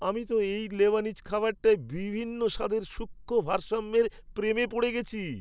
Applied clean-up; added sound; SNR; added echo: none; none; none; none.